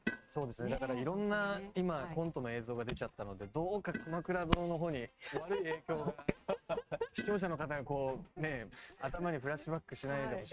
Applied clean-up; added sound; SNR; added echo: neural mask model RNNoise.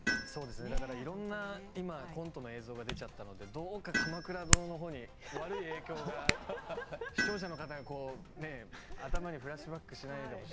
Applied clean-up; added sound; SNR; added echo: none; Tools + Hands; -3 dB; none.